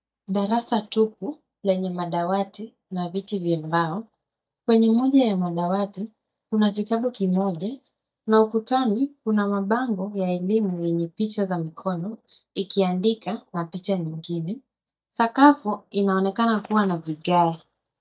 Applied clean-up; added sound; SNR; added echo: neural mask model DeepFilterNet 3.